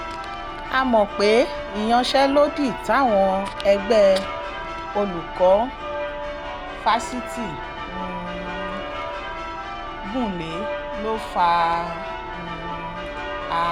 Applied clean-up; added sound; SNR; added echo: none; Church bell; 7 dB; none.